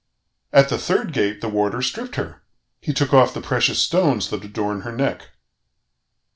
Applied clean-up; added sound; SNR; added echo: none; none; none; none.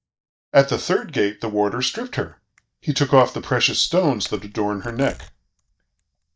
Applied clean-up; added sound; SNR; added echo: neural mask model DeepFilterNet 3.